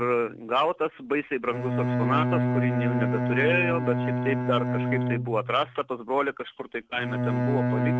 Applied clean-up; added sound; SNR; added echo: neural mask model RNNoise.